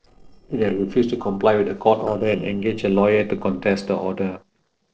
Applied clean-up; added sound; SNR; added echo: neural separator model SepFormer DNS4.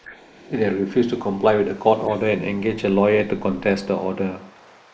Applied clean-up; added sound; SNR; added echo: neural mask model Resemble Enhance denoiser.